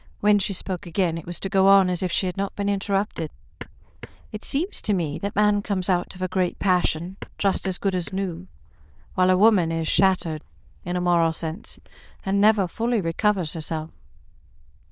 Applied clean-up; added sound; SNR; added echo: neural diffusion model UNIVERSE++.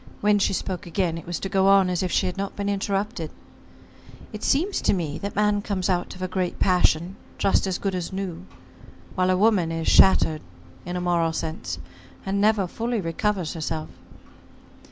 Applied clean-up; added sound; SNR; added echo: none; none; none; none.